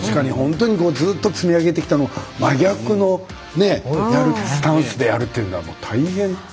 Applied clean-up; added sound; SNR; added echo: none; none; none; none.